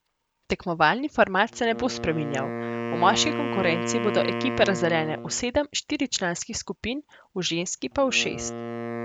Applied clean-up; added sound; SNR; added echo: none; Wind instrument, woodwind instrument; 7 dB; none.